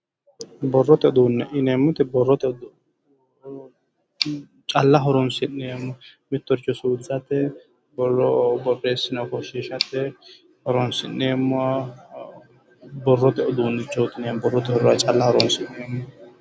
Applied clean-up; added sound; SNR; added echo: none; Tick; 19 dB; none.